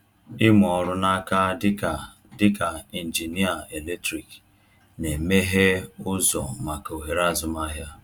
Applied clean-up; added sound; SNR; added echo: none; none; none; none.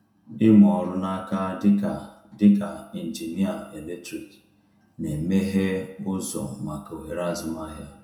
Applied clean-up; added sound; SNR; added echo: none; none; none; reverberation time 0.6 s.